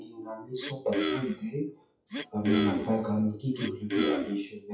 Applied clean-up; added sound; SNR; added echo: classical method WPE with log-MMSE.